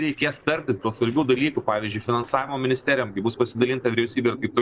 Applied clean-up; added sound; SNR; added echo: neural separator model SepFormer DNS4.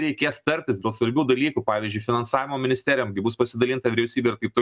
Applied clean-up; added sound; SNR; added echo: none; none; none; none.